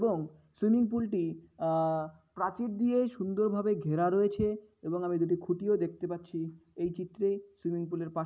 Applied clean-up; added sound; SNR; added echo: none; none; none; none.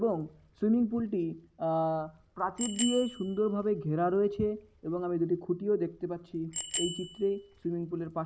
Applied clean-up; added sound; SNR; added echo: none; Bicycle bell; 12 dB; none.